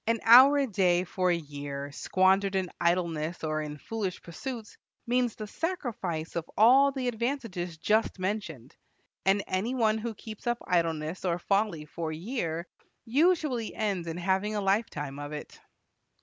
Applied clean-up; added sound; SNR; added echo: none; none; none; none.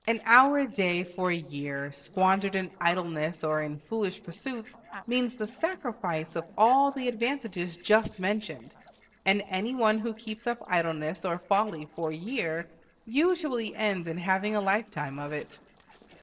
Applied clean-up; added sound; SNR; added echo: neural separator model SepFormer DNS4.